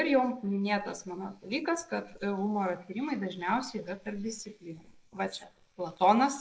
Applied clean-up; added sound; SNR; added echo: neural mask model Resemble Enhance denoiser.